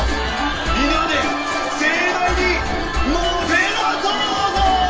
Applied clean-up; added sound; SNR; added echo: none; Boom; 15 dB; reverberation time 0.2 s.